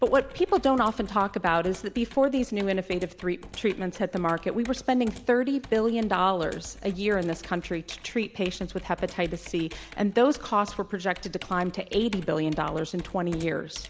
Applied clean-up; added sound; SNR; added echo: none; Computer keyboard; 18 dB; none.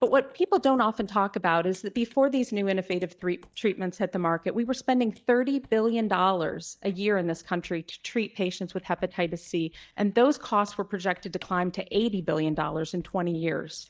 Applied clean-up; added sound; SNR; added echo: neural mask model DeepFilterNet 3.